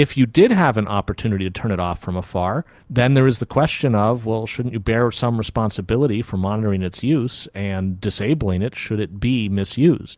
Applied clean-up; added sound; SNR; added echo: none; none; none; none.